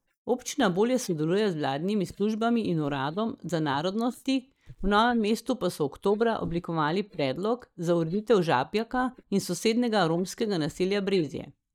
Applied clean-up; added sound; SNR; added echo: neural mask model DeepFilterNet 3.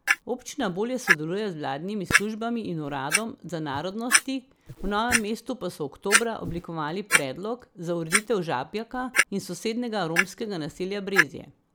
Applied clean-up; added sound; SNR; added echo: none; Clock; -1 dB; none.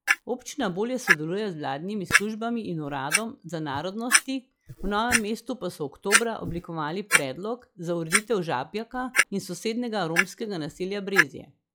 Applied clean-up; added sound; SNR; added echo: classical method log-MMSE.